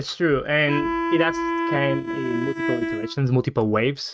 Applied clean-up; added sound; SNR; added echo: neural mask model RNNoise.